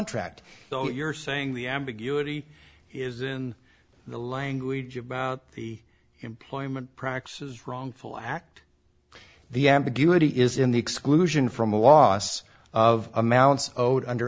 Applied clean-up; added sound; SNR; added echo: none; none; none; none.